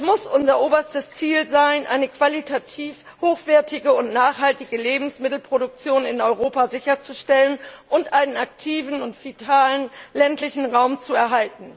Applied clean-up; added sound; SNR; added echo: none; none; none; none.